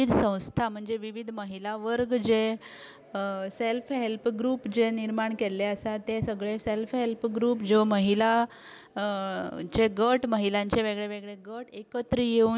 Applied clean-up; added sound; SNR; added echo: none; none; none; none.